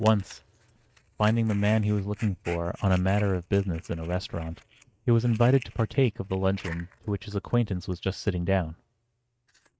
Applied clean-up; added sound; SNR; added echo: neural mask model RNNoise.